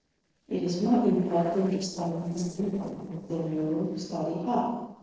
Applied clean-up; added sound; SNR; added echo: neural separator model SepFormer DNS4.